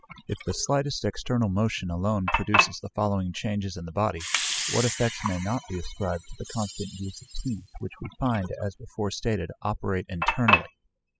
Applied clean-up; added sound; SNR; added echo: classical method spectral subtraction.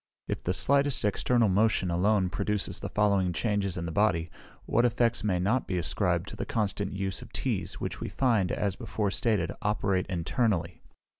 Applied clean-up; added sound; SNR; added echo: none; none; none; none.